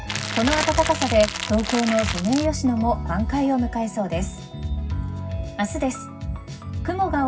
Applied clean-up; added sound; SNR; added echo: none; Crackle; 6 dB; reverberation time 0.4 s.